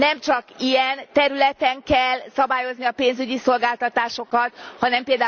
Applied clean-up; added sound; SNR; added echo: none; none; none; none.